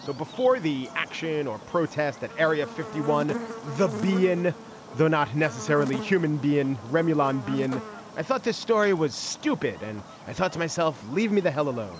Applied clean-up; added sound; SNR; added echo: none; Buzz; 13 dB; none.